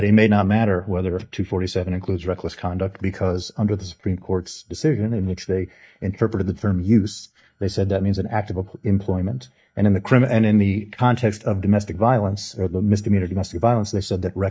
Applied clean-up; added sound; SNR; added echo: neural mask model DeepFilterNet 3.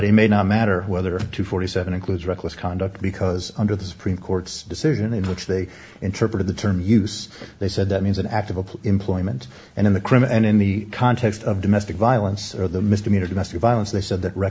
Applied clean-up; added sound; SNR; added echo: none; none; none; none.